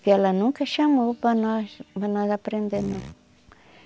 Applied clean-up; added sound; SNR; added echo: none; Fart; 15 dB; none.